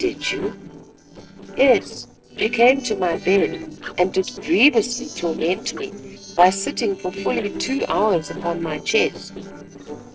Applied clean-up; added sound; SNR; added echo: neural separator model SepFormer DNS4.